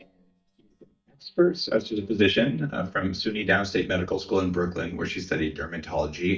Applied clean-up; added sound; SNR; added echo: neural mask model DeepFilterNet 3.